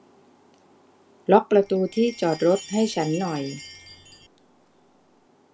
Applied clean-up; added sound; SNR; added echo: none; Chime; 19 dB; none.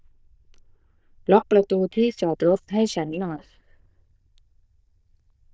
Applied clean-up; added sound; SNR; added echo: neural diffusion model UNIVERSE++.